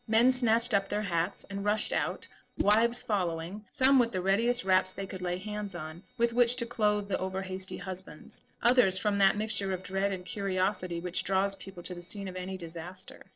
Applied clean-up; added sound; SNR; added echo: neural separator model SepFormer DNS4.